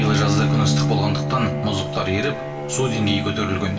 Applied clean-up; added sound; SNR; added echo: none; Bowed string instrument; 0 dB; reverberation time 0.8 s.